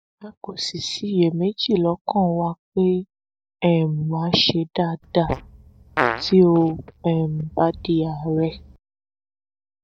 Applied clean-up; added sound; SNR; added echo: neural mask model DeepFilterNet 3.